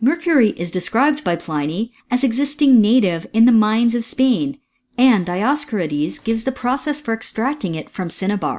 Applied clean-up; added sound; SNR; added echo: none; none; none; none.